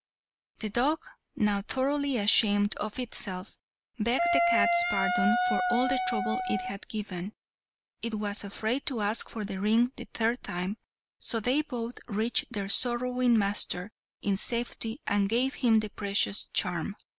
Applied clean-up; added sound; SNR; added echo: none; Wind instrument, woodwind instrument; -2 dB; none.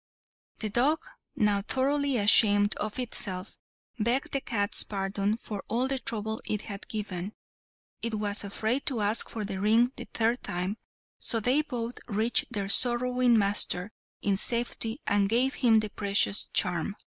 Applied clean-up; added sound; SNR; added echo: neural mask model Resemble Enhance denoiser.